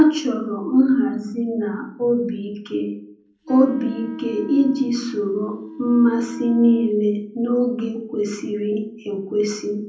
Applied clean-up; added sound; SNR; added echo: none; Wind instrument, woodwind instrument; 15 dB; reverberation time 0.6 s.